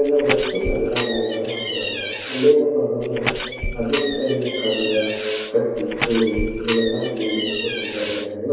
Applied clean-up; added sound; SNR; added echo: none; Door; 7 dB; reverberation time 2.2 s.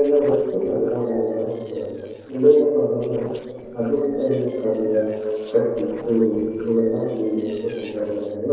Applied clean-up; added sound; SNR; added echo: neural separator model SepFormer DNS4.